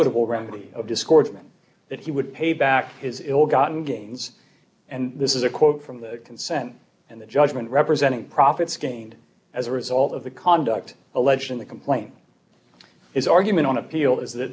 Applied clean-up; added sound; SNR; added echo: none; none; none; none.